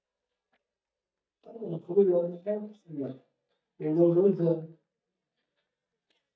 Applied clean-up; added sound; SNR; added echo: neural mask model DeepFilterNet 3.